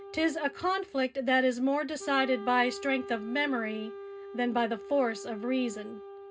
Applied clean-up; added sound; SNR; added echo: none; Wind instrument, woodwind instrument; 13 dB; reverberation time 0.2 s.